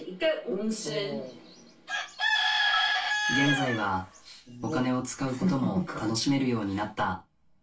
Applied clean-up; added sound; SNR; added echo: none; Bird / Chicken, rooster; 0 dB; reverberation time 0.2 s.